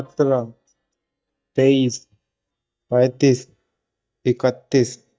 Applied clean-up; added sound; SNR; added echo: neural mask model DeepFilterNet 3.